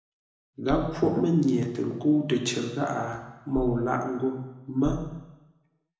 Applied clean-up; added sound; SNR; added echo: none; Bass drum; 14 dB; reverberation time 0.9 s.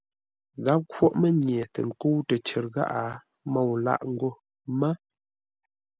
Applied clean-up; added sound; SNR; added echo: none; none; none; none.